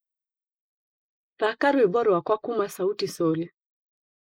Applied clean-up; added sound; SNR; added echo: neural mask model Resemble Enhance denoiser.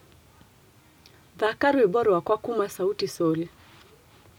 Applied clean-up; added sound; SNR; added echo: none; none; none; none.